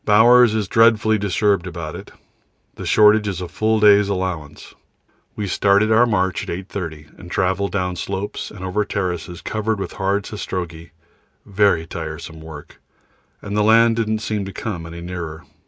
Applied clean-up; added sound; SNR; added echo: none; none; none; none.